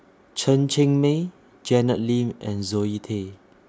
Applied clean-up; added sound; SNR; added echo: none; none; none; none.